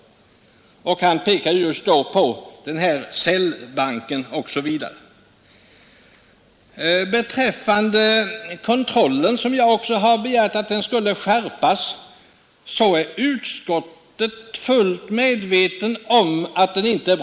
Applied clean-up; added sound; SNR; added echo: neural mask model Resemble Enhance denoiser.